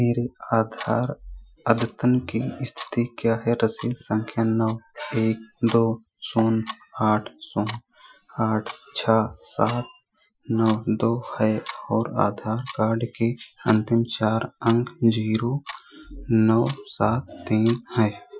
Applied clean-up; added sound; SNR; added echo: classical method Wiener filter.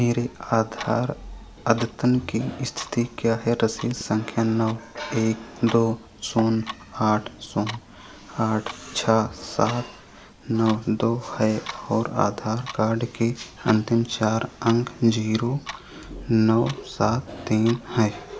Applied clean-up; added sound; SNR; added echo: none; Clock; 18 dB; none.